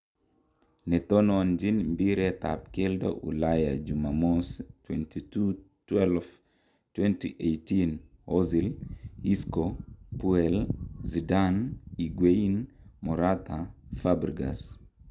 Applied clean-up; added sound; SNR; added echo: none; none; none; none.